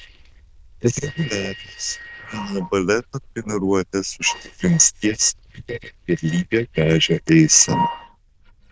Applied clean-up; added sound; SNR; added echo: neural diffusion model UNIVERSE++.